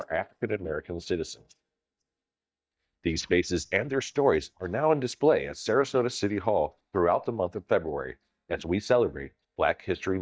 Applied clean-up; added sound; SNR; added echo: neural mask model DeepFilterNet 3.